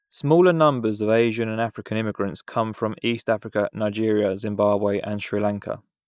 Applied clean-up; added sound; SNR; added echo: neural mask model DeepFilterNet 3.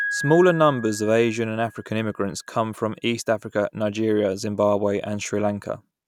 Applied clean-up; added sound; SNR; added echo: none; Piano; 15 dB; none.